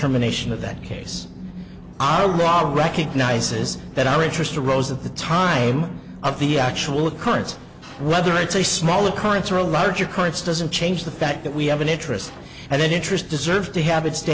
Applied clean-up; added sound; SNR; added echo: none; Sliding door; 19 dB; none.